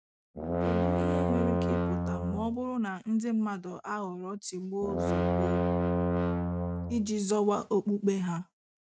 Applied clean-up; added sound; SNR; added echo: neural mask model RNNoise.